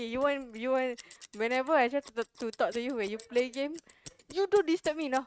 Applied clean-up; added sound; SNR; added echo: neural mask model RNNoise.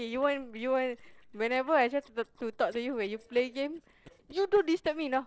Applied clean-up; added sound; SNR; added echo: neural separator model SepFormer DNS4.